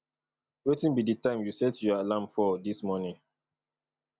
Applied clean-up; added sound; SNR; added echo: none; none; none; none.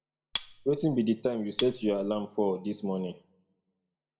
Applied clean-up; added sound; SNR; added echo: none; Cutlery, silverware; 10 dB; reverberation time 0.4 s.